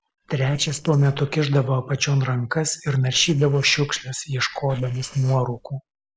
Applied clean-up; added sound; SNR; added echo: neural separator model SepFormer DNS4.